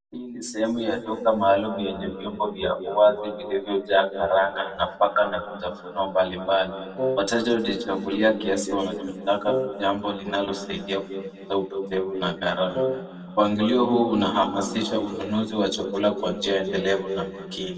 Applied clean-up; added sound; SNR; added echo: none; Wind instrument, woodwind instrument; 4 dB; reverberation time 1.9 s.